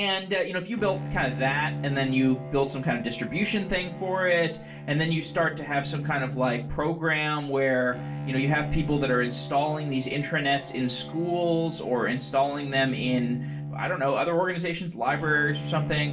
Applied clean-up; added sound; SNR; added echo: none; Bowed string instrument; 9 dB; reverberation time 0.3 s.